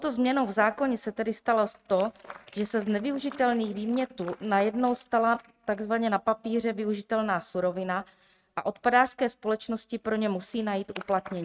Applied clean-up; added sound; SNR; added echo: neural mask model RNNoise.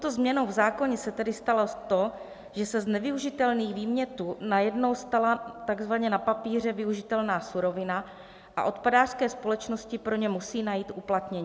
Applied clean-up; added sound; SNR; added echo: none; none; none; none.